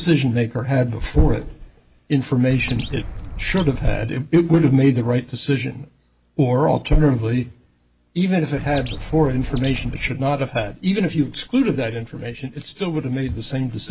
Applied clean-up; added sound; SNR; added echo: none; Bird; 9 dB; none.